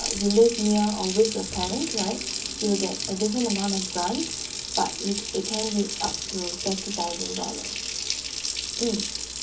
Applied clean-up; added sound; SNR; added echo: none; Water tap, faucet; 4 dB; reverberation time 0.3 s.